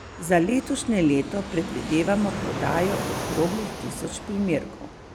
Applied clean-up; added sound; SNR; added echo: none; Fixed-wing aircraft, airplane; 8 dB; none.